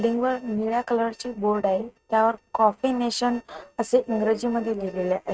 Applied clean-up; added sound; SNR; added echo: neural mask model RNNoise.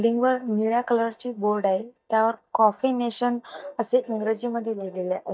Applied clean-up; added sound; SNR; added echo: neural mask model DeepFilterNet 3.